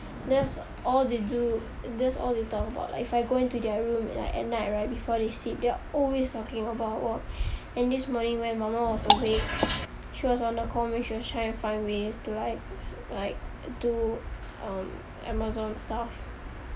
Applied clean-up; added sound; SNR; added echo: none; Drip / Water; -3 dB; none.